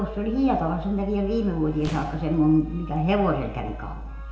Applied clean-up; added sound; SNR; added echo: none; Boom; 17 dB; reverberation time 0.9 s.